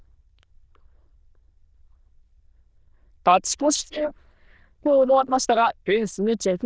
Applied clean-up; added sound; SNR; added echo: neural diffusion model UNIVERSE++.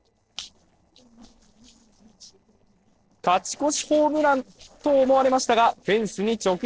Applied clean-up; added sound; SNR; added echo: neural separator model SepFormer DNS4.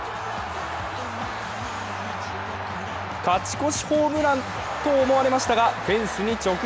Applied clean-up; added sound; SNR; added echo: none; none; none; none.